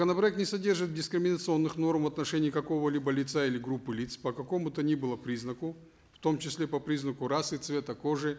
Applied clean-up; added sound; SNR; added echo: none; none; none; none.